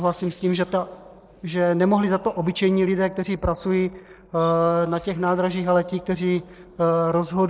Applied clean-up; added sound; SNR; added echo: neural separator model SepFormer DNS4.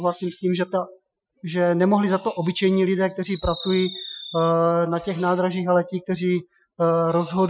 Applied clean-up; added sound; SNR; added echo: classical method Wiener filter.